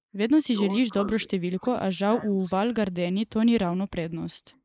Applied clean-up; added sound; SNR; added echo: neural mask model Resemble Enhance denoiser.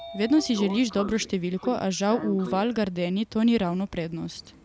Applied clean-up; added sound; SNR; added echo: none; Sliding door / Train; 15 dB; none.